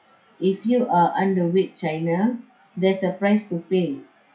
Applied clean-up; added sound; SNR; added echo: classical method WPE with log-MMSE.